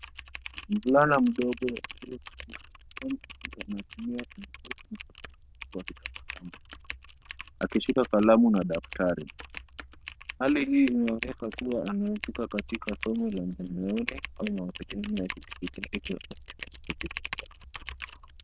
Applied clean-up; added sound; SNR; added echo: neural diffusion model UNIVERSE++.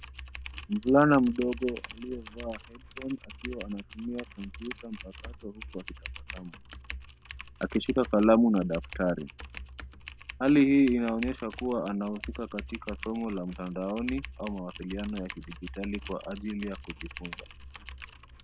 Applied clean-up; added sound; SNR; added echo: none; Typing; 14 dB; none.